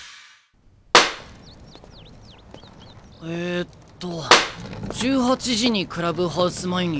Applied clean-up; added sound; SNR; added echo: none; Clapping; -1 dB; none.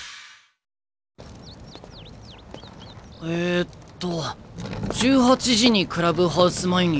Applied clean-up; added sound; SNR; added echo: none; none; none; none.